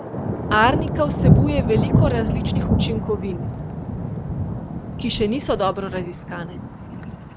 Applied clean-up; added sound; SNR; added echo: none; Thunder; -3 dB; none.